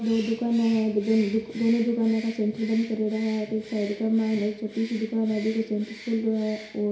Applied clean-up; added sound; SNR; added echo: none; Bird; 20 dB; reverberation time 0.7 s.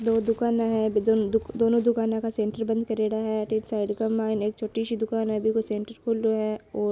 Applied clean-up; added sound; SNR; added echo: none; none; none; none.